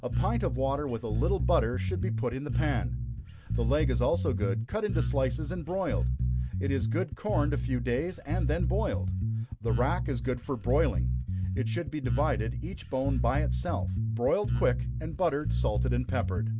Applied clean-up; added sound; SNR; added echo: none; Bass guitar; -2 dB; none.